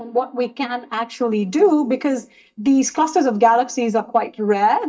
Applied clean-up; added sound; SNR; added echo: neural mask model DeepFilterNet 3.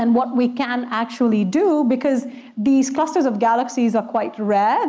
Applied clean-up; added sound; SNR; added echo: none; none; none; none.